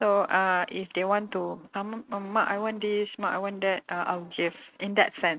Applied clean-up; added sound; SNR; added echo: neural mask model RNNoise.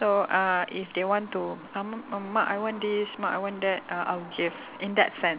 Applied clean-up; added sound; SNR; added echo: none; Bird vocalization, bird call, bird song; 18 dB; none.